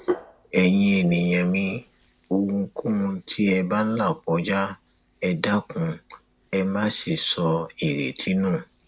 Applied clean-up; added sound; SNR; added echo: none; Hands; 17 dB; none.